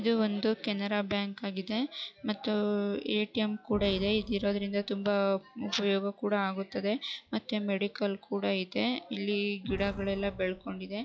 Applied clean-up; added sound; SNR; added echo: classical method log-MMSE.